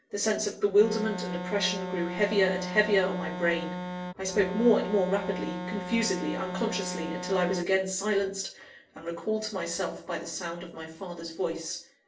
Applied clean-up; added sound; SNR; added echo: none; Organ; 6 dB; reverberation time 0.3 s.